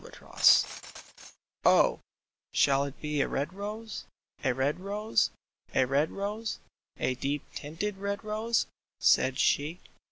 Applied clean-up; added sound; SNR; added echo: none; Glass; 16 dB; none.